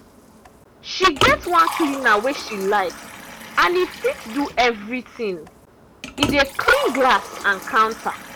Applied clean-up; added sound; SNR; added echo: none; Liquid; 10 dB; none.